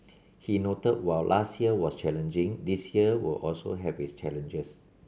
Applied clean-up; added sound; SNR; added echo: none; none; none; none.